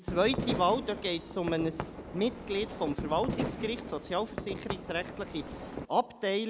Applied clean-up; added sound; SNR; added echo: none; Fireworks; 6 dB; none.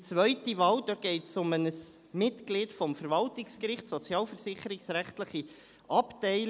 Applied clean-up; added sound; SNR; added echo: none; none; none; none.